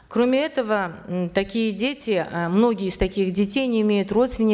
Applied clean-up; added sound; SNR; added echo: none; none; none; none.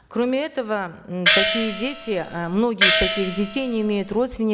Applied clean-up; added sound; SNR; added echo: none; Gong; -1 dB; none.